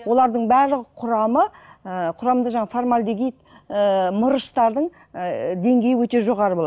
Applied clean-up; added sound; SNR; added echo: none; none; none; none.